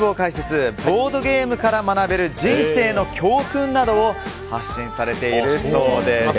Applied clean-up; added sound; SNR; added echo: none; none; none; none.